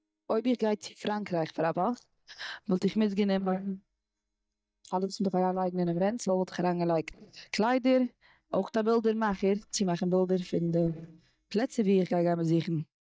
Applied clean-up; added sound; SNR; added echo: neural mask model DeepFilterNet 3.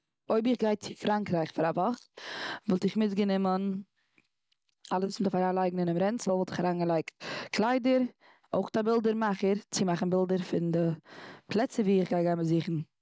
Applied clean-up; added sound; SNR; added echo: none; none; none; none.